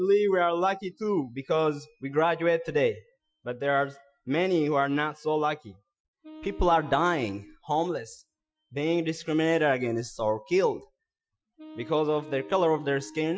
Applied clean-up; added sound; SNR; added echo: classical method Wiener filter.